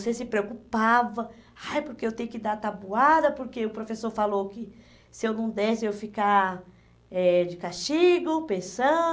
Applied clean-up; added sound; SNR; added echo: none; none; none; none.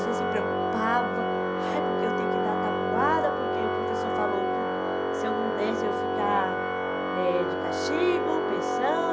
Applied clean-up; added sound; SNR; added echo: none; Organ; -4 dB; none.